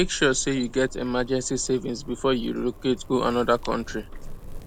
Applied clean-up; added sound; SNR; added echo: none; Zipper (clothing); 12 dB; none.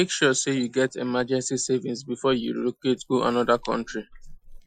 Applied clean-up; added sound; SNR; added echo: classical method Wiener filter.